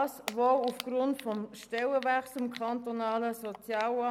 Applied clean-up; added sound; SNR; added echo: none; Typing; 17 dB; none.